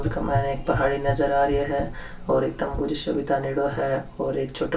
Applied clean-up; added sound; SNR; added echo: none; Gurgling / Engine; 8 dB; reverberation time 0.3 s.